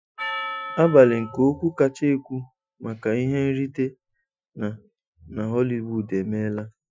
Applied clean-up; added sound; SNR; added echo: classical method Wiener filter.